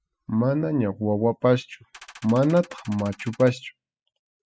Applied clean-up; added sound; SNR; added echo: classical method spectral subtraction.